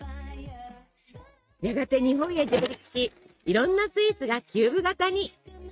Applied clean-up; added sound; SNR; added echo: neural mask model RNNoise.